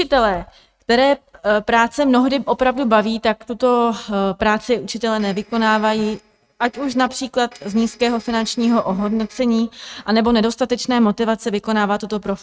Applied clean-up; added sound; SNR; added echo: neural mask model RNNoise.